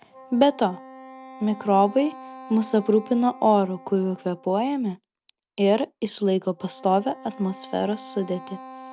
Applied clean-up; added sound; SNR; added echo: none; Wind instrument, woodwind instrument; 19 dB; none.